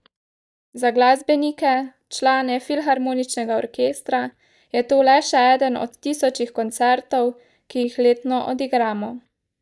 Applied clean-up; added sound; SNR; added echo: neural mask model DeepFilterNet 3.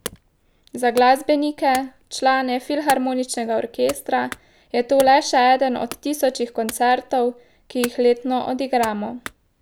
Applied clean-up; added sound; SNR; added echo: none; Wood / Domestic sounds, home sounds; 19 dB; none.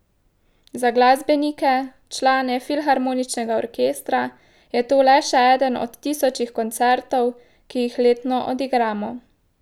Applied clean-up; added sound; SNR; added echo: none; none; none; none.